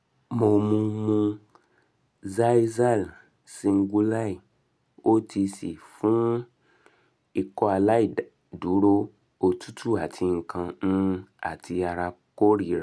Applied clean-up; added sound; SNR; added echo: none; none; none; none.